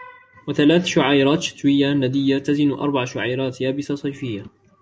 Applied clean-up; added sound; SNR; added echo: none; none; none; none.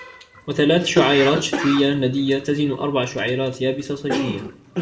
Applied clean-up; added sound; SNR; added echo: none; Cough; 8 dB; reverberation time 0.7 s.